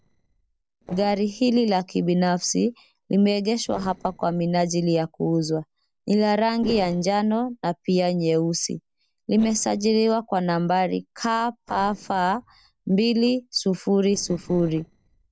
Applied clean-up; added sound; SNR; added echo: neural separator model SepFormer DNS4.